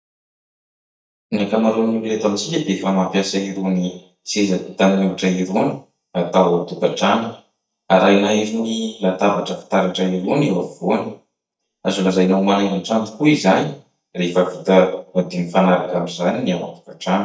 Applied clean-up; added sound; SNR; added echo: neural mask model DeepFilterNet 3.